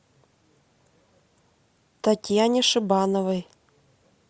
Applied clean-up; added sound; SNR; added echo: none; none; none; none.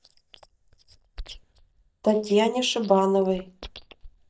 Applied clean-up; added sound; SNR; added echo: neural mask model DeepFilterNet 3.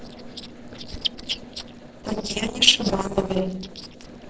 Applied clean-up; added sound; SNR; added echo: neural separator model SepFormer DNS4.